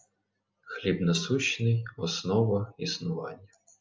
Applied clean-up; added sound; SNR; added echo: none; Cowbell; 19 dB; none.